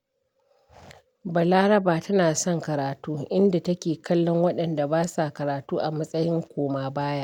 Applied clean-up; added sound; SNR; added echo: none; none; none; none.